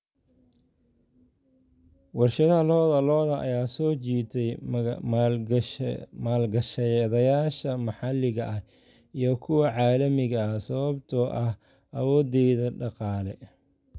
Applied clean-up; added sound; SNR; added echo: none; none; none; none.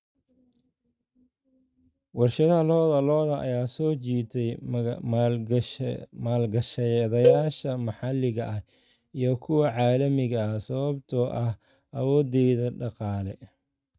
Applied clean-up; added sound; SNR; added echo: neural mask model RNNoise.